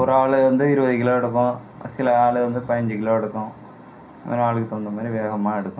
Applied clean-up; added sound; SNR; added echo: none; none; none; reverberation time 0.3 s.